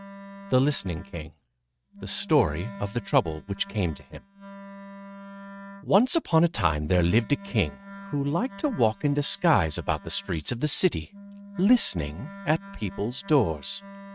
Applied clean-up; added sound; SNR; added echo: neural mask model RNNoise.